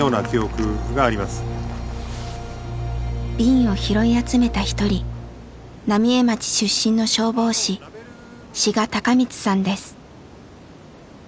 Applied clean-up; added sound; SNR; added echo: none; none; none; none.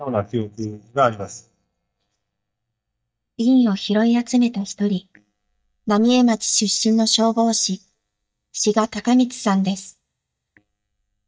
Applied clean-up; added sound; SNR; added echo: neural mask model DeepFilterNet 3.